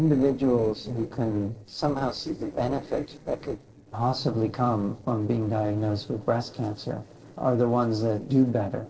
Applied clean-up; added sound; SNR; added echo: neural separator model SepFormer DNS4.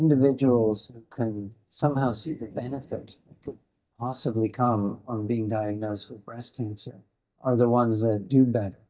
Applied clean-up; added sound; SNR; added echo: neural mask model DeepFilterNet 3.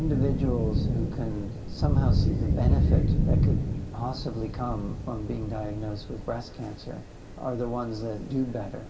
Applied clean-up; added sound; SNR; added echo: none; Thunder / Rain; -5 dB; reverberation time 2.8 s.